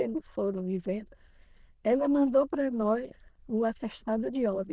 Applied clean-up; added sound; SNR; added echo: neural diffusion model UNIVERSE++.